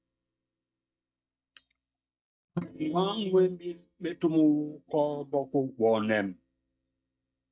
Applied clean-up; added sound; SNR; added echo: neural mask model DeepFilterNet 3.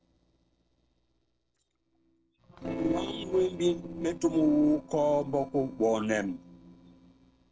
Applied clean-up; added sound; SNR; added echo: neural separator model SepFormer DNS4.